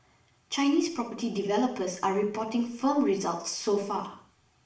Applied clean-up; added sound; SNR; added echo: none; none; none; reverberation time 0.6 s.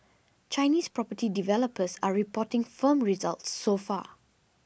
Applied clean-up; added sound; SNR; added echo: none; none; none; none.